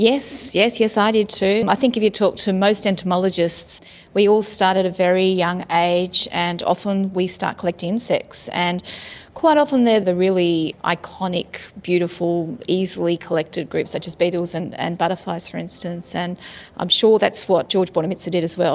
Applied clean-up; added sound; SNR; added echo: none; none; none; none.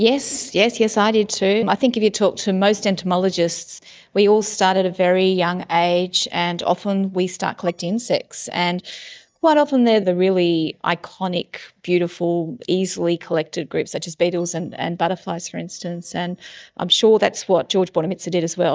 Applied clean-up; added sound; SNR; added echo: neural mask model DeepFilterNet 3.